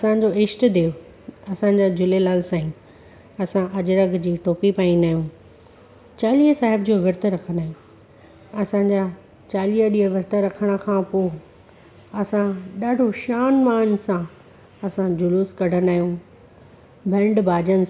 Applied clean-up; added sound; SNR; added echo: none; none; none; none.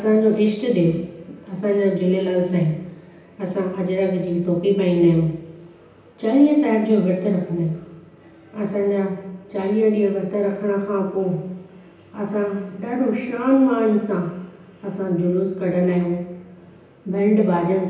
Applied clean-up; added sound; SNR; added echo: none; none; none; reverberation time 0.9 s.